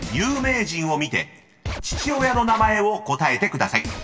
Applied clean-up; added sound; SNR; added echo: none; none; none; none.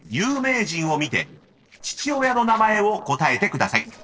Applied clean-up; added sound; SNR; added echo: neural separator model SepFormer DNS4.